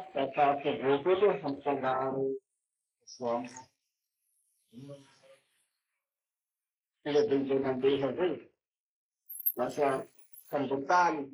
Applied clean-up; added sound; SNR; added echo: neural mask model Resemble Enhance denoiser.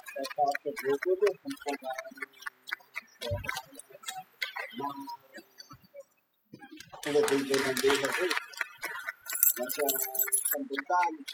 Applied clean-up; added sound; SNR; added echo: classical method spectral subtraction.